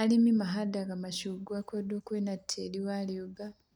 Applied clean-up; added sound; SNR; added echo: none; none; none; none.